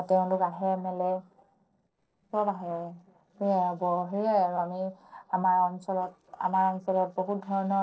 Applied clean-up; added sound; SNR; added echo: neural separator model SepFormer DNS4.